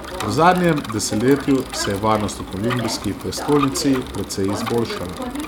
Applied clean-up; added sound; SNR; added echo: none; Subway, metro, underground + Bicycle; 8 dB; none.